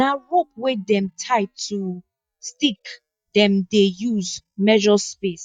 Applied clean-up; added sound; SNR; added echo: neural mask model DeepFilterNet 3.